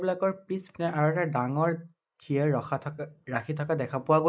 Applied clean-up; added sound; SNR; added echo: neural mask model Resemble Enhance denoiser.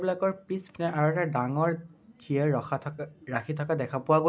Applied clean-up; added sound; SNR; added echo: none; none; none; none.